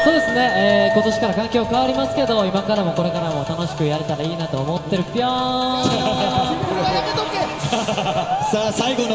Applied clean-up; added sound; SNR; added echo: none; Chink, clink; 7 dB; reverberation time 2.0 s.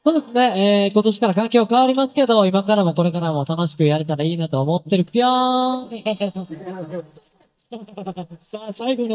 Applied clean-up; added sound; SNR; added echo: neural mask model DeepFilterNet 3.